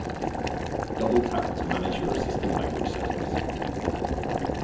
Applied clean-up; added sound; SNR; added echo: none; Boiling; -4 dB; reverberation time 0.8 s.